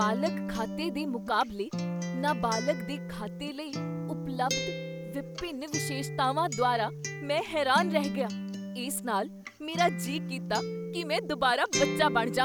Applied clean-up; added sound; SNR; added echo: none; Acoustic guitar; 4 dB; none.